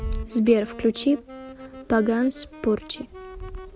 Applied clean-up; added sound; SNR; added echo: none; Wind instrument, woodwind instrument; 17 dB; none.